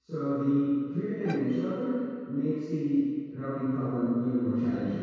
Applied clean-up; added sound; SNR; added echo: none; Bowed string instrument; 20 dB; reverberation time 2.0 s.